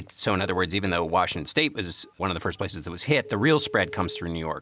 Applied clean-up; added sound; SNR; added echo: none; Telephone; 19 dB; none.